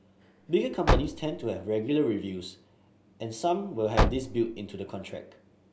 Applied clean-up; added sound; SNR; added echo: none; Car; -1 dB; none.